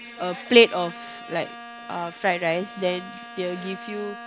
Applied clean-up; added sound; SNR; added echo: none; Bowed string instrument; 15 dB; none.